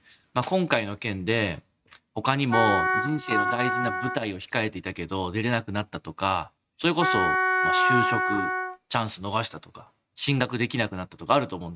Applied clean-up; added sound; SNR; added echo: neural mask model RNNoise.